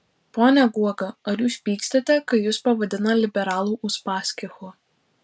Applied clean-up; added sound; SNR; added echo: none; none; none; none.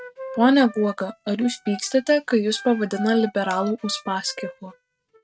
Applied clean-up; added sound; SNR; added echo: neural mask model RNNoise.